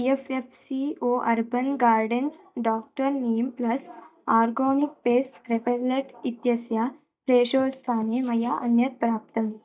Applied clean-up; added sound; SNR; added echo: neural mask model DeepFilterNet 3.